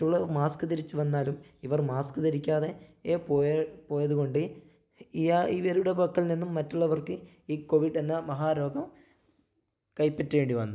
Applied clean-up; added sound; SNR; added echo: none; none; none; none.